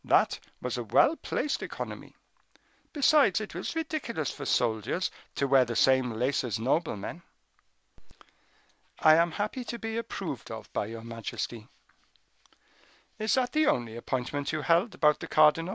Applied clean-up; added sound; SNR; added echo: none; none; none; none.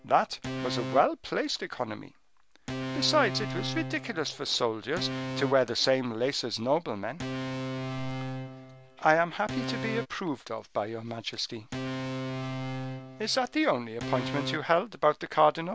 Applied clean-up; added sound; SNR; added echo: none; Organ; 7 dB; none.